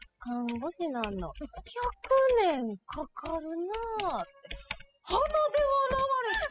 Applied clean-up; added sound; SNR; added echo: classical method spectral subtraction.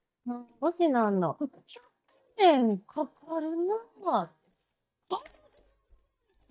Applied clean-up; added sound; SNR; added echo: neural mask model DeepFilterNet 3.